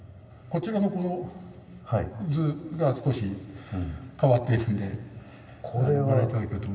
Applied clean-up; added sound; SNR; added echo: none; none; none; reverberation time 1.8 s.